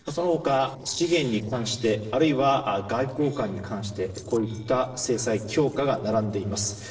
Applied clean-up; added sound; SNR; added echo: neural separator model SepFormer DNS4.